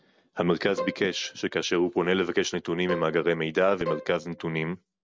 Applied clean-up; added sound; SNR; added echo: none; Bowed string instrument; 10 dB; none.